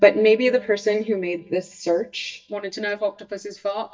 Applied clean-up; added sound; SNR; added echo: neural mask model DeepFilterNet 3.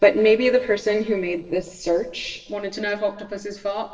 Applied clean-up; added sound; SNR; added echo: neural separator model SepFormer DNS4.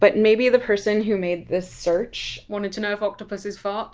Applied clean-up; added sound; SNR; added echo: none; none; none; none.